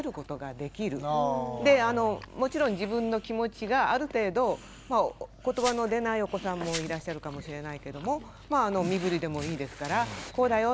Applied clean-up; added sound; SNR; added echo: none; Glass + Dog; 15 dB; none.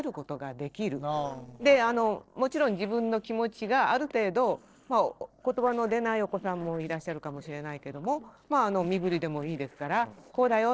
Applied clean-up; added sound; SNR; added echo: neural separator model SepFormer DNS4.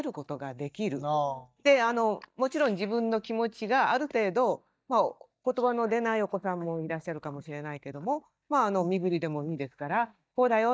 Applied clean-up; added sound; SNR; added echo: neural mask model DeepFilterNet 3.